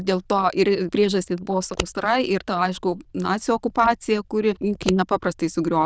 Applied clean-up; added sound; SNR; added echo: neural diffusion model UNIVERSE++.